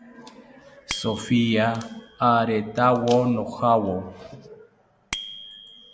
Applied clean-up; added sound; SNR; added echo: none; Bicycle bell; 17 dB; none.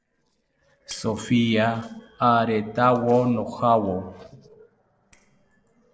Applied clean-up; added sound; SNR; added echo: neural separator model SepFormer DNS4.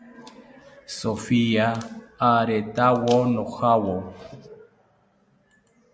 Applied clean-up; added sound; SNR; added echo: none; none; none; none.